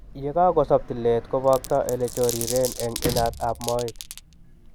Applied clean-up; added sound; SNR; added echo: none; Sliding door + Glass; 10 dB; none.